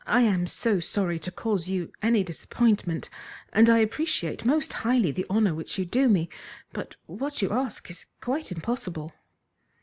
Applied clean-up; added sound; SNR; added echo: none; none; none; none.